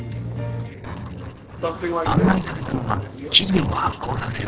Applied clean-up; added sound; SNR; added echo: neural separator model SepFormer DNS4.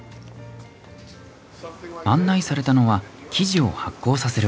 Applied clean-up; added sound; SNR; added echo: none; none; none; none.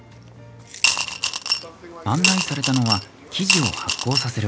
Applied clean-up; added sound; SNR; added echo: none; Coin (dropping) / Glass; -2 dB; none.